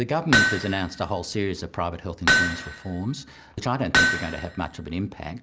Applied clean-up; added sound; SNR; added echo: none; Hammer; -3 dB; none.